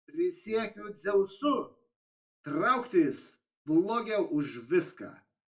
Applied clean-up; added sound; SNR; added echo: none; none; none; reverberation time 0.2 s.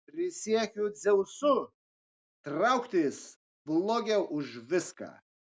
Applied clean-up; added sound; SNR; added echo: none; none; none; none.